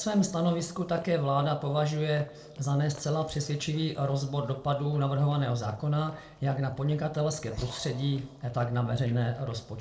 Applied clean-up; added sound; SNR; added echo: neural separator model SepFormer DNS4.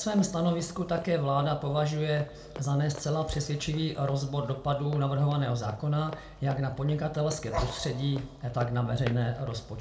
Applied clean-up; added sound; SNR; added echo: none; Run; 19 dB; reverberation time 0.4 s.